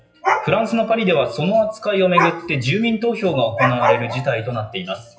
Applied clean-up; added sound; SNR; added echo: classical method WPE with log-MMSE.